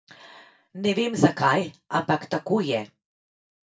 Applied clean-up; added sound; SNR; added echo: none; none; none; reverberation time 0.2 s.